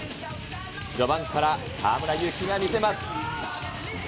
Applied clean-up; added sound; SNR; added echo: none; none; none; none.